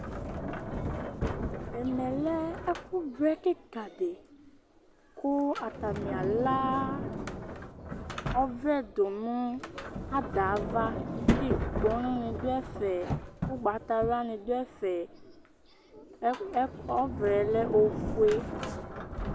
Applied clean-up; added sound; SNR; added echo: none; Sliding door; 5 dB; none.